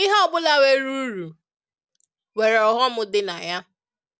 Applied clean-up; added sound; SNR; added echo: none; none; none; none.